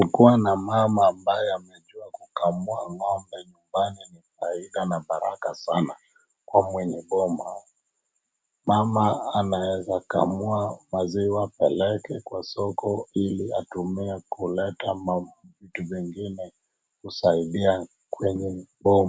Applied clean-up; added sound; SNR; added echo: none; none; none; none.